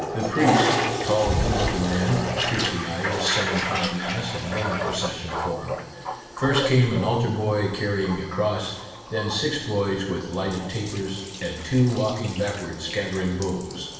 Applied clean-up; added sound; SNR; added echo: none; Toilet flush; 4 dB; reverberation time 1.2 s.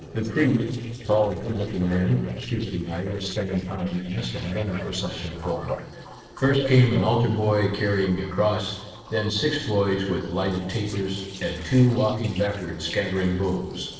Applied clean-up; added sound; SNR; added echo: neural separator model SepFormer DNS4.